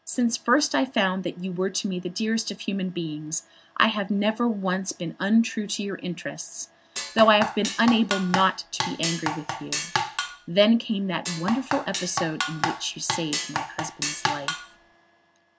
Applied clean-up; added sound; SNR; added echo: none; Drum kit; 4 dB; none.